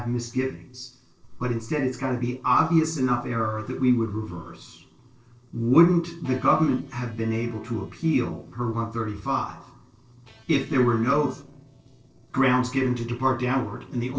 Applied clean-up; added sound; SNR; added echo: neural separator model SepFormer DNS4.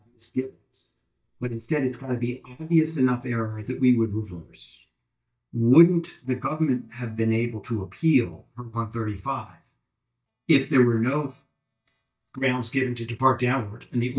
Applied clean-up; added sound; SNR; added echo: neural mask model DeepFilterNet 3.